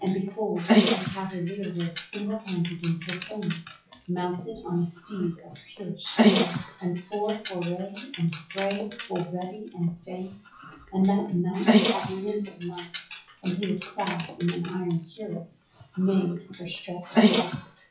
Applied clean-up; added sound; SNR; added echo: classical method WPE with log-MMSE.